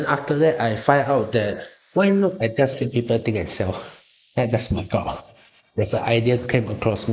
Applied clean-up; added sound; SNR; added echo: neural mask model Resemble Enhance denoiser.